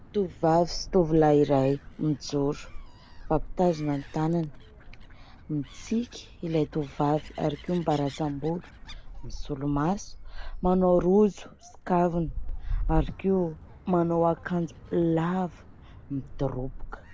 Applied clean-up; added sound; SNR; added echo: none; Gull, seagull; 10 dB; none.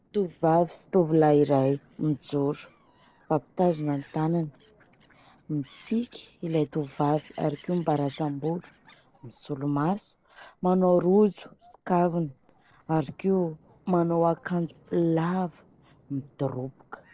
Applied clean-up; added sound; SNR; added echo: neural separator model SepFormer DNS4.